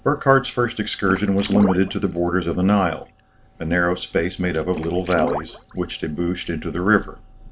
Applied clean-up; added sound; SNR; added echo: none; Water / Splash, splatter; 12 dB; none.